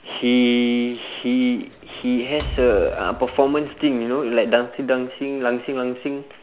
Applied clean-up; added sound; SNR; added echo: none; Door; 14 dB; none.